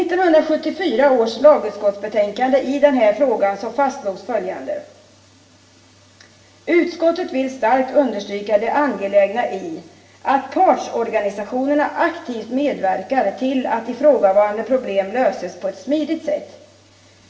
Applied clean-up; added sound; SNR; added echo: none; none; none; reverberation time 0.7 s.